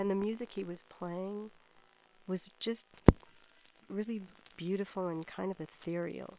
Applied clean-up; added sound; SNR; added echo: neural separator model SepFormer WHAM!.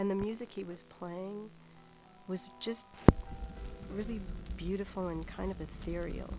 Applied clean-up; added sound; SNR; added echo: none; Crackle; -3 dB; none.